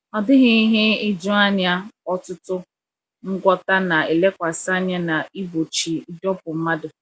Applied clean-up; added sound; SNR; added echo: none; none; none; none.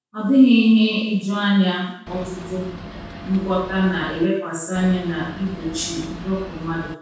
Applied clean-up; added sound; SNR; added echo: none; Boat, Water vehicle; 14 dB; reverberation time 0.6 s.